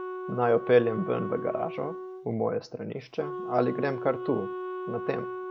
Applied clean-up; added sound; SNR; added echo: none; Wind instrument, woodwind instrument; 8 dB; none.